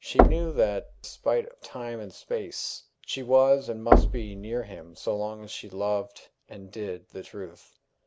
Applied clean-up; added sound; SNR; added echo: none; Knock; -3 dB; none.